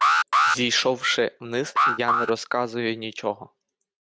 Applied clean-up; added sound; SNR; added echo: neural mask model RNNoise.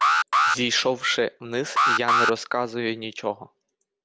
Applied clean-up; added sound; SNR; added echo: none; Alarm; -3 dB; none.